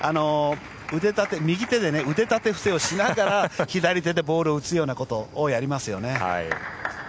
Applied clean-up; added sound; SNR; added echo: none; none; none; none.